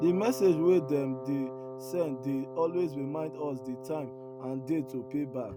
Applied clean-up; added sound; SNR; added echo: none; Wind instrument, woodwind instrument; 11 dB; none.